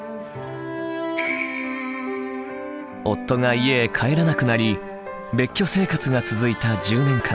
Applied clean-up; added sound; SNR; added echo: none; none; none; none.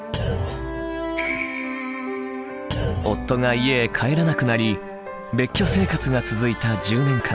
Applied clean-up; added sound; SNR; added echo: none; Thump, thud; 7 dB; none.